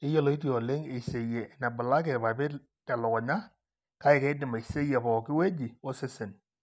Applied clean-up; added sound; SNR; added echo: none; none; none; none.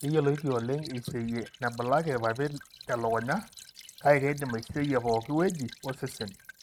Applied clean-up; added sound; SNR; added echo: neural mask model RNNoise.